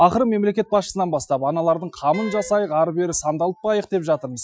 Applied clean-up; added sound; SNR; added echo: classical method Wiener filter.